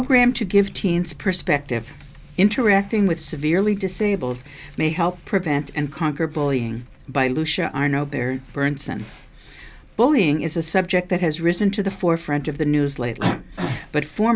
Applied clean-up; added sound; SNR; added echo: none; none; none; none.